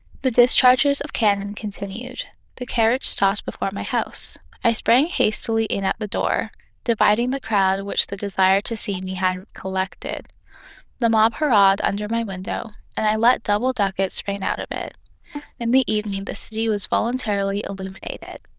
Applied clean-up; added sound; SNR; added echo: neural diffusion model UNIVERSE++.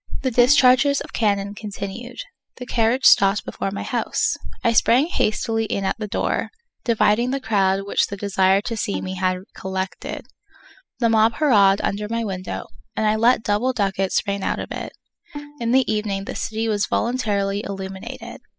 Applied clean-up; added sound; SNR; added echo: classical method spectral subtraction.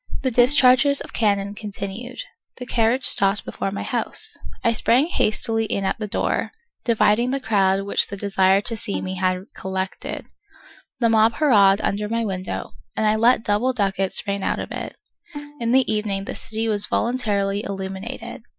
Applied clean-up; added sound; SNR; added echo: classical method Wiener filter.